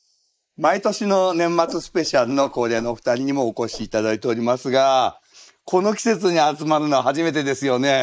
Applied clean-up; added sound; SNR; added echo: neural mask model Resemble Enhance denoiser.